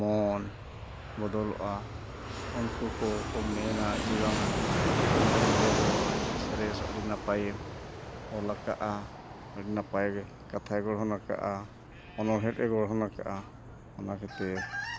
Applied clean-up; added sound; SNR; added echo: none; Fixed-wing aircraft, airplane; 0 dB; none.